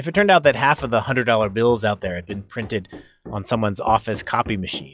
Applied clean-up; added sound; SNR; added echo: classical method log-MMSE.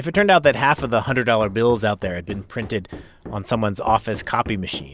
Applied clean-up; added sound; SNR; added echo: none; Run; 18 dB; none.